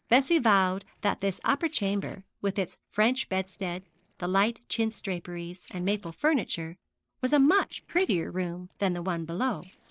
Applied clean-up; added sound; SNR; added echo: neural separator model SepFormer DNS4.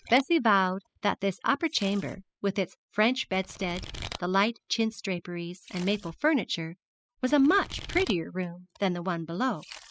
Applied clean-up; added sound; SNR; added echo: classical method spectral subtraction.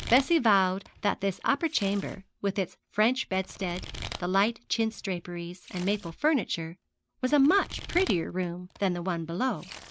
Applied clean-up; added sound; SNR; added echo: none; Domestic sounds, home sounds; 16 dB; none.